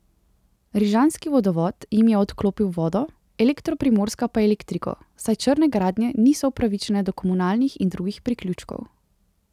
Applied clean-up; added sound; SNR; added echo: none; none; none; none.